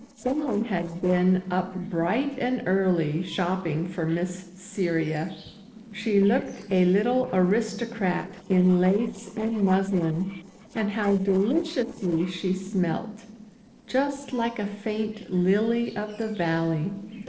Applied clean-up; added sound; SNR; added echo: neural separator model SepFormer DNS4.